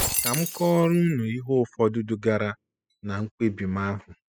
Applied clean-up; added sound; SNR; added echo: classical method spectral subtraction.